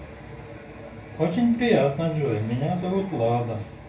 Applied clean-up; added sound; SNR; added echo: none; none; none; reverberation time 0.3 s.